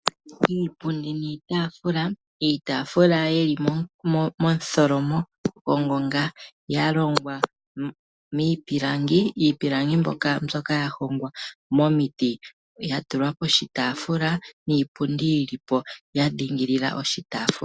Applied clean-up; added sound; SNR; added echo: none; none; none; none.